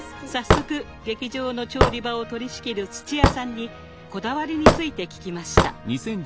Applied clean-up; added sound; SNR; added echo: none; Hammer / Wood; -4 dB; none.